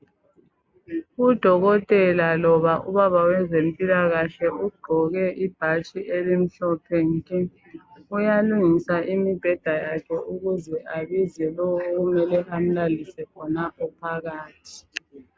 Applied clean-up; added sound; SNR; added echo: none; none; none; none.